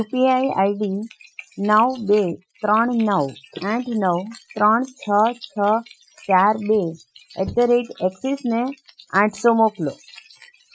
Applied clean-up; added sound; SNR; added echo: classical method Wiener filter.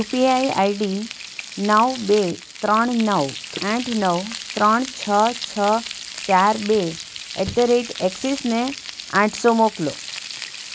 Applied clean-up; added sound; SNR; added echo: none; Frying (food); 12 dB; none.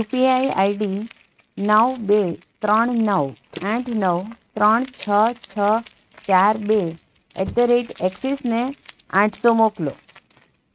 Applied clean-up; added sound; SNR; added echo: neural mask model RNNoise.